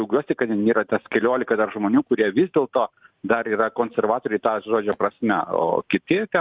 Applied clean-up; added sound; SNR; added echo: neural mask model RNNoise.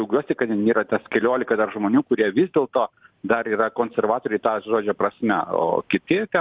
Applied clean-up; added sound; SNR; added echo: none; none; none; none.